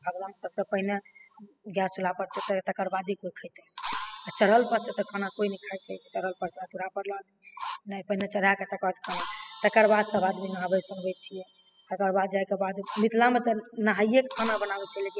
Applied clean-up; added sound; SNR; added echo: classical method spectral subtraction.